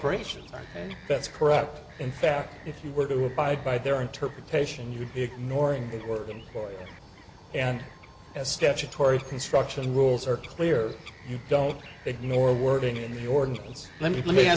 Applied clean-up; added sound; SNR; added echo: none; Bird vocalization, bird call, bird song; 20 dB; none.